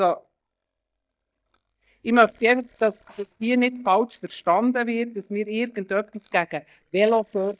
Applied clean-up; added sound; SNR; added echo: neural mask model DeepFilterNet 3.